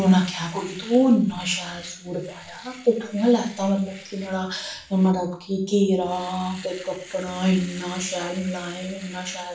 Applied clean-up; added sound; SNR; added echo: none; Domestic sounds, home sounds; 20 dB; reverberation time 0.4 s.